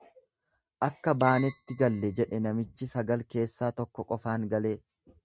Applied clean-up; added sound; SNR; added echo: neural mask model RNNoise.